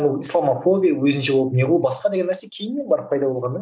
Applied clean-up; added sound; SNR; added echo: none; none; none; none.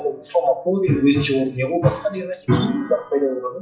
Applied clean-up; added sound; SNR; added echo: classical method WPE with log-MMSE.